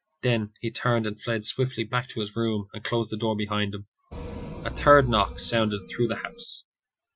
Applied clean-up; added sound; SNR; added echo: classical method Wiener filter.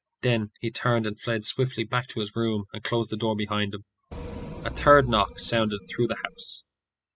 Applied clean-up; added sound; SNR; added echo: classical method spectral subtraction.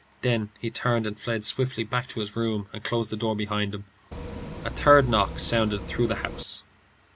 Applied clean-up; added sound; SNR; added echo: none; Bus; 8 dB; none.